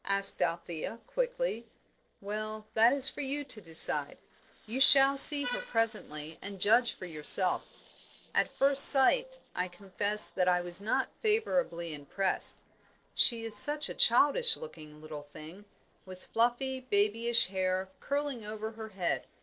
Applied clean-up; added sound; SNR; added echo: neural separator model SepFormer DNS4.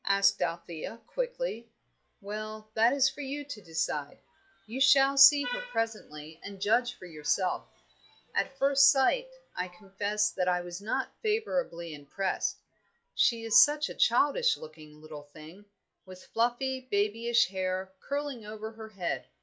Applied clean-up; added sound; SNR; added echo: classical method log-MMSE.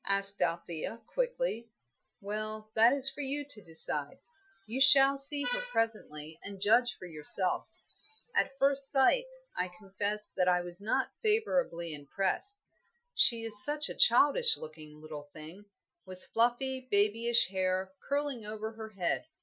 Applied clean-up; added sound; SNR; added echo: classical method Wiener filter.